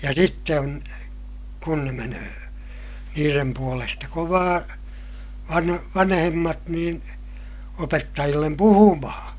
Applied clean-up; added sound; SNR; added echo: none; none; none; none.